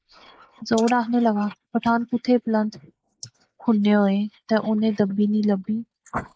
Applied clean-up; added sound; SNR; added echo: neural mask model Resemble Enhance denoiser.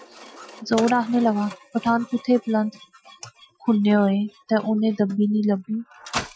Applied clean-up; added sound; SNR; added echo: classical method Wiener filter.